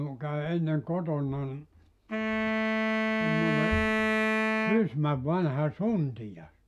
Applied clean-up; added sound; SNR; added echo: none; Wind instrument, woodwind instrument; -2 dB; none.